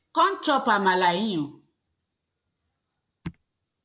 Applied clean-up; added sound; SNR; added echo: none; none; none; none.